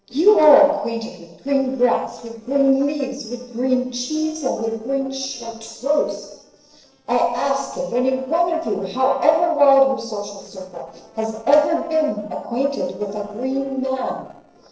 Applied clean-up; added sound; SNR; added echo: neural separator model SepFormer DNS4.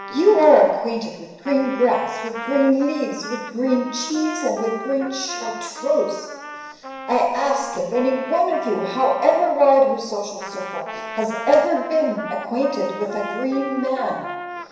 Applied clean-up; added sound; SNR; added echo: none; Trumpet; 13 dB; reverberation time 1.0 s.